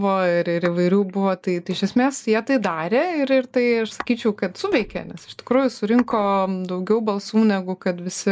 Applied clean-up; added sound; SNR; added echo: neural mask model Resemble Enhance denoiser.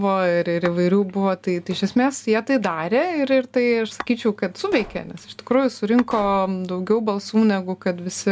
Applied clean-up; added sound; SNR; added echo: none; Explosion + Tap / Glass; 19 dB; none.